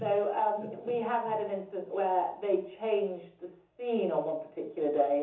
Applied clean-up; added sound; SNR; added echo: none; none; none; reverberation time 0.7 s.